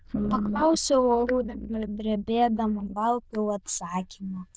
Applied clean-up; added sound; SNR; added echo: neural diffusion model UNIVERSE++.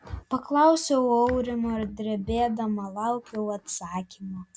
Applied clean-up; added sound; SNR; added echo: none; none; none; none.